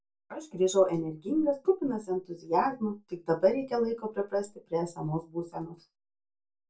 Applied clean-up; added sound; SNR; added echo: none; none; none; reverberation time 0.2 s.